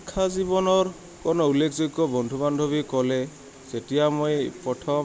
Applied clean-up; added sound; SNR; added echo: none; none; none; none.